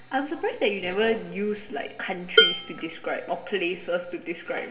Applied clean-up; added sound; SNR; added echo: none; Dishes, pots, and pans; -5 dB; reverberation time 2.0 s.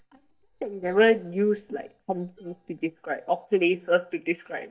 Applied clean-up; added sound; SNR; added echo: neural mask model DeepFilterNet 3.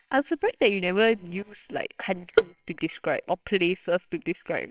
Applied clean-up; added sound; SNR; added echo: neural separator model SepFormer WHAMR!.